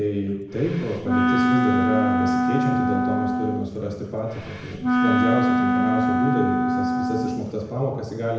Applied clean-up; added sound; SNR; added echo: none; Wind instrument, woodwind instrument; -5 dB; reverberation time 1.0 s.